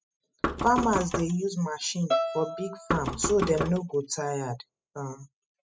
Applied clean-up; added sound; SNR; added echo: classical method spectral subtraction.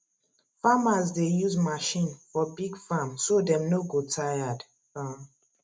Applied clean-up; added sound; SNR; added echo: none; none; none; none.